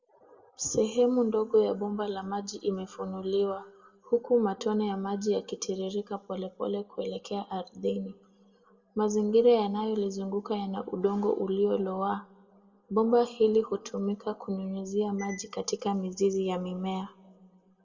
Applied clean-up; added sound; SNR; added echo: none; none; none; reverberation time 0.7 s.